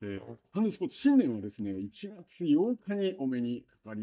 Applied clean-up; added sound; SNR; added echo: neural mask model DeepFilterNet 3.